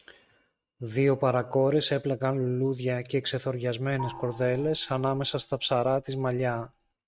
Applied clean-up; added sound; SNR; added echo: neural mask model RNNoise.